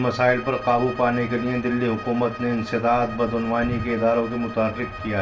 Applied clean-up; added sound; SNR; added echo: none; Bowed string instrument; 14 dB; reverberation time 0.2 s.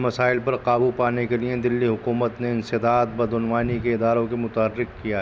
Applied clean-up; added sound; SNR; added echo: none; none; none; none.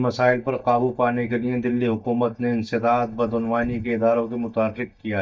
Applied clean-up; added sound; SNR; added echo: neural mask model DeepFilterNet 3.